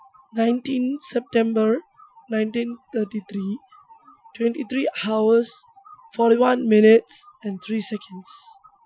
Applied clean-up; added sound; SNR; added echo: classical method Wiener filter.